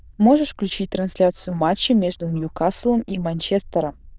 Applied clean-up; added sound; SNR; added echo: neural diffusion model UNIVERSE++.